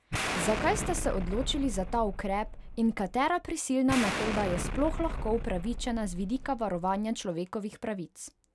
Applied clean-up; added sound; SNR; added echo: none; Explosion; 4 dB; none.